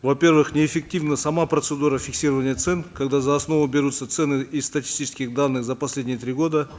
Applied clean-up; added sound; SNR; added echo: none; none; none; none.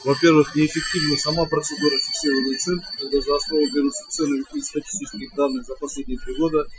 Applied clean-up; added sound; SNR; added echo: classical method Wiener filter.